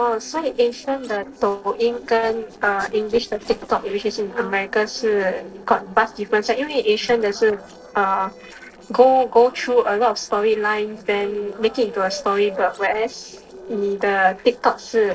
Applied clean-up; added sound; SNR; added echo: neural separator model SepFormer DNS4.